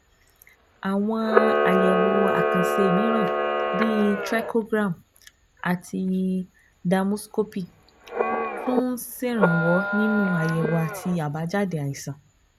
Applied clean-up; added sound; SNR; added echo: none; Camera; 1 dB; none.